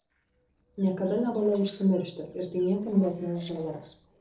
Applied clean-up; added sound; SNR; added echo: neural separator model SepFormer DNS4.